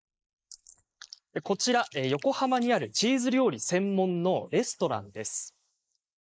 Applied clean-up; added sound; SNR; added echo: neural mask model Resemble Enhance denoiser.